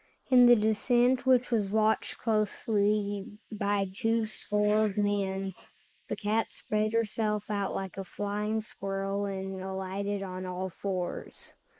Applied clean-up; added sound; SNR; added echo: neural mask model Resemble Enhance denoiser.